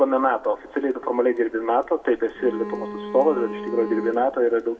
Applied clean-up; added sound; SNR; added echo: none; Bowed string instrument; 10 dB; reverberation time 0.6 s.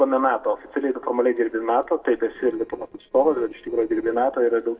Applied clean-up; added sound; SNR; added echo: neural separator model SepFormer DNS4.